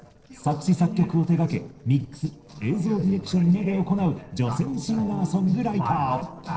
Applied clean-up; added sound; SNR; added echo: neural separator model SepFormer DNS4.